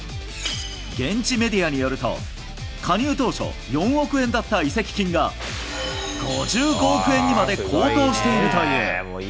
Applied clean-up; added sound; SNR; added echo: none; none; none; none.